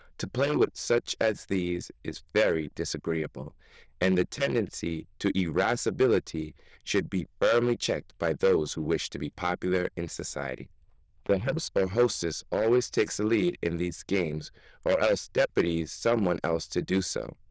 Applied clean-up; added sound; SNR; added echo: neural diffusion model UNIVERSE++.